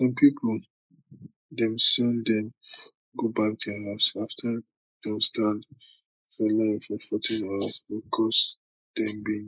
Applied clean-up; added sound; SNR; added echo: neural mask model Resemble Enhance denoiser.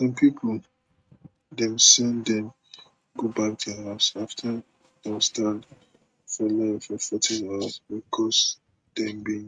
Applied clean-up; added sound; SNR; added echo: neural mask model RNNoise.